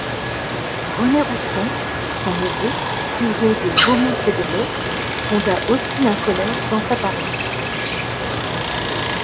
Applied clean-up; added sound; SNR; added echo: none; Stream; 0 dB; none.